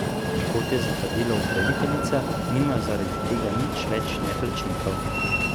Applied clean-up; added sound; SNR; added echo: none; Train; -2 dB; none.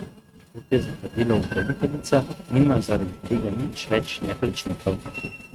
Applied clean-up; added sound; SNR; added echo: neural mask model RNNoise.